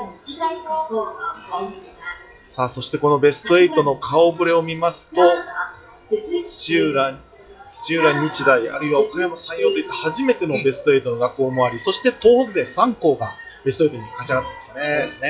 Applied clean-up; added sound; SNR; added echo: classical method WPE with log-MMSE.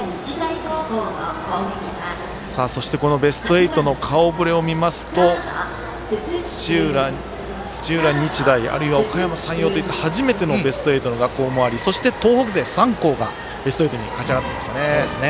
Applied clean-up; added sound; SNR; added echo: none; none; none; none.